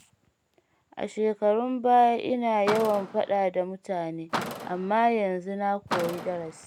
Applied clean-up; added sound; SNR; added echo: none; Car; 11 dB; none.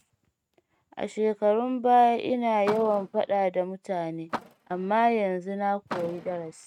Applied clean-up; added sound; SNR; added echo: neural mask model RNNoise.